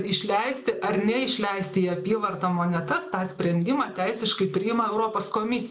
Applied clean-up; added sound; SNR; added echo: none; Glass; 16 dB; none.